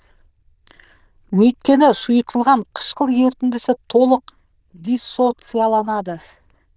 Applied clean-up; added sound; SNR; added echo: neural diffusion model UNIVERSE++.